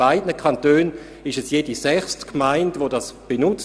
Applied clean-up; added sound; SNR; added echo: none; none; none; none.